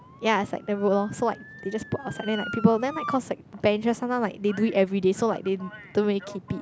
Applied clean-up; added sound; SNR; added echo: none; Motor vehicle (road) / Siren; 17 dB; none.